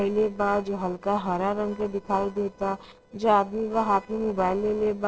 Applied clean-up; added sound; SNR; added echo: neural separator model SepFormer DNS4.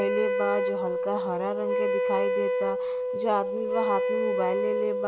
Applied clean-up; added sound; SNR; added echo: none; Wind instrument, woodwind instrument; -4 dB; none.